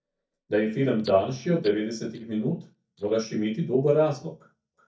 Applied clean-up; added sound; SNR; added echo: neural mask model DeepFilterNet 3.